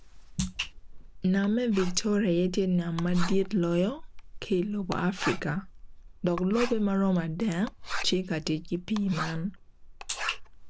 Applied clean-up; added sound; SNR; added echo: none; Writing; 8 dB; none.